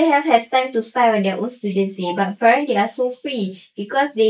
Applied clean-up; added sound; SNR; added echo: neural mask model Resemble Enhance denoiser.